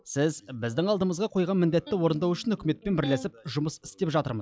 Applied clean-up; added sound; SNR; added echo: classical method log-MMSE.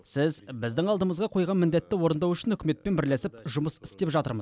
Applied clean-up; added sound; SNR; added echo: none; none; none; none.